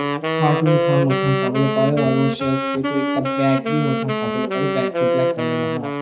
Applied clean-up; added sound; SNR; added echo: none; Wind instrument, woodwind instrument; 0 dB; reverberation time 0.5 s.